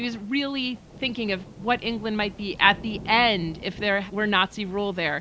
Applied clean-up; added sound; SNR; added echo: none; Rain / Thunderstorm; 17 dB; none.